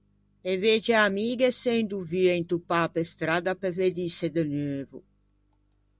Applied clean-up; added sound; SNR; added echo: none; none; none; none.